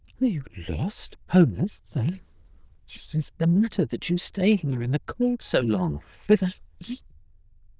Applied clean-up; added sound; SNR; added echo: neural diffusion model UNIVERSE++.